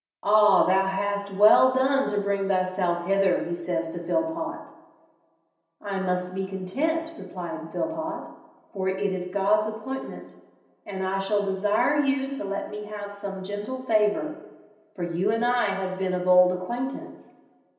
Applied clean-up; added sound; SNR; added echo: none; none; none; reverberation time 0.9 s.